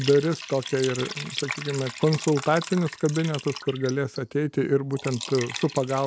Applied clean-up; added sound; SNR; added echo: none; Liquid; 12 dB; none.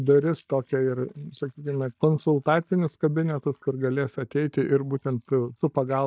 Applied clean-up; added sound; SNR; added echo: neural mask model DeepFilterNet 3.